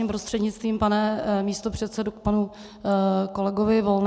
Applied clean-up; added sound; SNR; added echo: none; none; none; none.